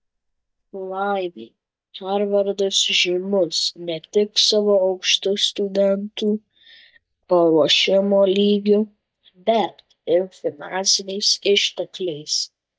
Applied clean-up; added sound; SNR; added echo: neural mask model DeepFilterNet 3.